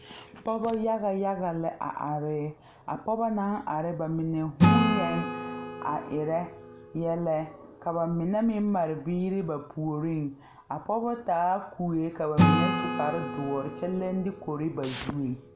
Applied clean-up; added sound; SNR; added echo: none; Acoustic guitar / Strum; 3 dB; none.